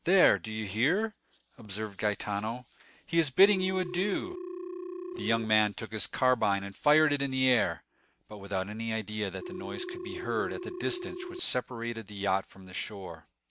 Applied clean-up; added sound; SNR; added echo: none; Telephone; 13 dB; none.